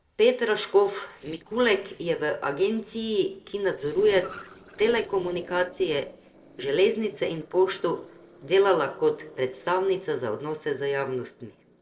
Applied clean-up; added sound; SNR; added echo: neural separator model SepFormer DNS4.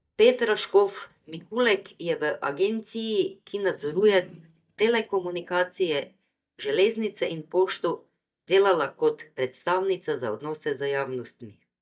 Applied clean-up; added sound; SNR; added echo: neural mask model DeepFilterNet 3.